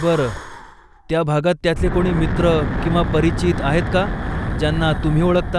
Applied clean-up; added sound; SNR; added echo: none; Wind / Breathing; 4 dB; none.